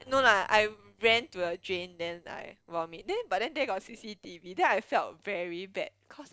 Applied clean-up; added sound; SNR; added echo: neural separator model SepFormer DNS4.